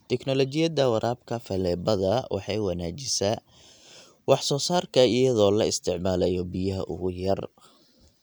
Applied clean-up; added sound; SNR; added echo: none; none; none; none.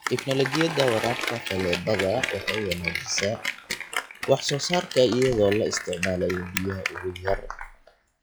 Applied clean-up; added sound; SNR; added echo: classical method log-MMSE.